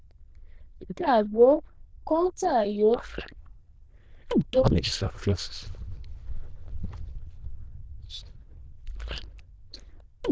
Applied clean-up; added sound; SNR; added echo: neural diffusion model UNIVERSE++.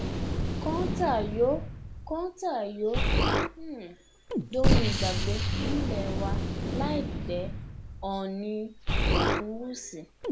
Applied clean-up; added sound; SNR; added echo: none; Explosion; -4 dB; none.